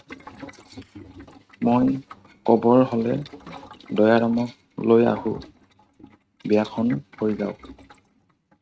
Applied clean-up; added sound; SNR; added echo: neural mask model RNNoise.